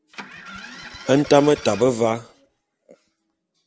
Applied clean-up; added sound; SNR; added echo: none; Engine starting; 17 dB; none.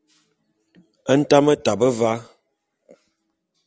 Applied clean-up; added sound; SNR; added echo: none; none; none; none.